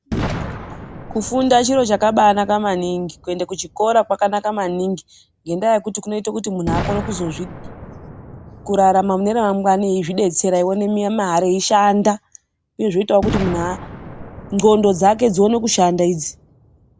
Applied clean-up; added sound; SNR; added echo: none; Boom; 14 dB; none.